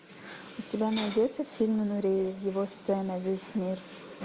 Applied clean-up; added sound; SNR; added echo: none; none; none; none.